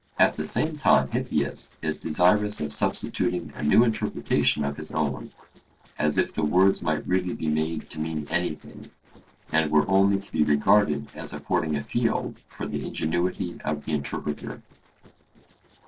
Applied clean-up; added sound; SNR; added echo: neural separator model SepFormer DNS4.